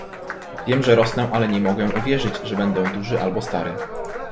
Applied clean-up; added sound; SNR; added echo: none; Applause; 9 dB; none.